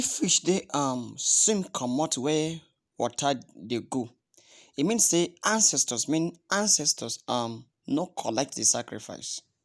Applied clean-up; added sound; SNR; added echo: none; none; none; none.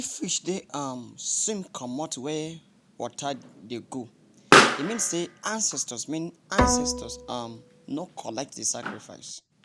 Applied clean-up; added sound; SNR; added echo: none; Bowed string instrument + Explosion; -3 dB; none.